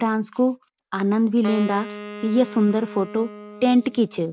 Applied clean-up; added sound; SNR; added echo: none; Wind instrument, woodwind instrument; 15 dB; none.